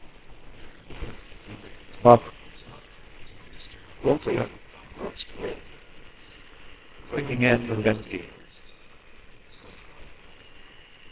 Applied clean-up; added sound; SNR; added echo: neural separator model SepFormer WHAMR!.